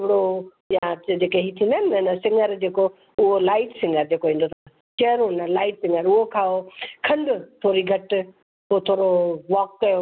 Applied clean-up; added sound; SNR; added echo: none; none; none; none.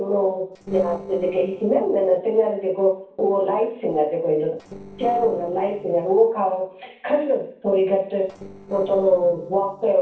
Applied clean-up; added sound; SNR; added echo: neural separator model SepFormer DNS4.